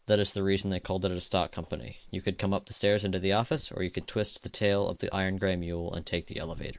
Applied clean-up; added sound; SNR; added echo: neural mask model Resemble Enhance denoiser.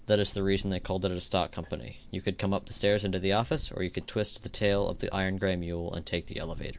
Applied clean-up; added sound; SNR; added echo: none; Purr; 15 dB; none.